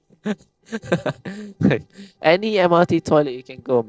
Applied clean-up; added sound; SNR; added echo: neural separator model SepFormer DNS4.